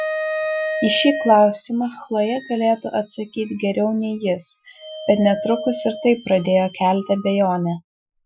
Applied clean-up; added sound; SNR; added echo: classical method Wiener filter.